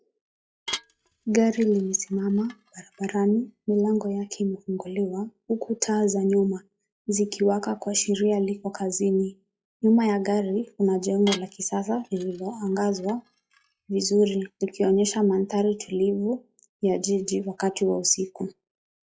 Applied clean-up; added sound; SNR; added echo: classical method log-MMSE.